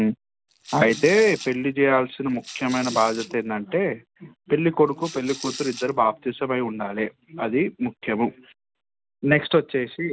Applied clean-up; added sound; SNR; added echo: none; Rattle / Rattle (instrument); 15 dB; none.